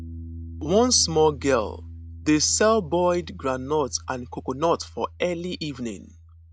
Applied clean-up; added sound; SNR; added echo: none; Piano; 15 dB; none.